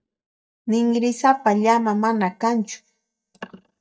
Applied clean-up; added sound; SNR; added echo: neural mask model DeepFilterNet 3.